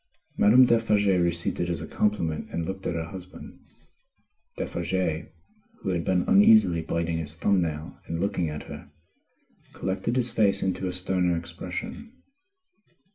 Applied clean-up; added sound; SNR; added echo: none; none; none; reverberation time 0.2 s.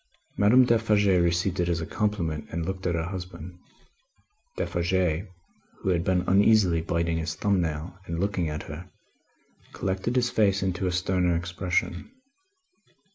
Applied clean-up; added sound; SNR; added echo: none; none; none; none.